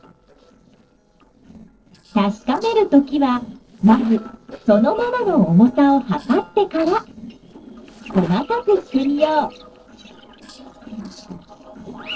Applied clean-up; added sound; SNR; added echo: neural separator model SepFormer DNS4.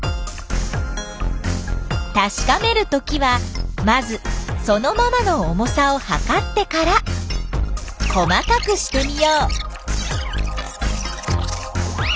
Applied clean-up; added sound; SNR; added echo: none; none; none; none.